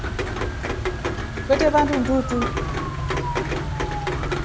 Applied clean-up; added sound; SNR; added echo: none; Rain; -1 dB; none.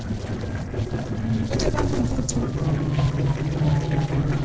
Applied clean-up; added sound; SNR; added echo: neural separator model SepFormer DNS4.